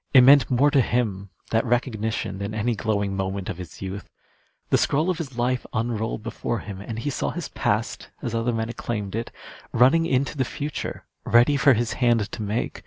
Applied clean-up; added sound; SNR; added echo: none; none; none; none.